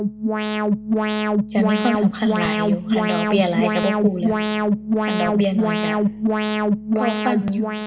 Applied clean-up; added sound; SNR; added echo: none; Alarm; -5 dB; reverberation time 1.3 s.